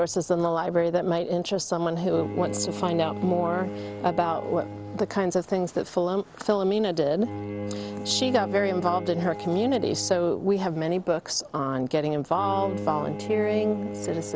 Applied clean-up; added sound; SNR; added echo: none; Bowed string instrument; 11 dB; none.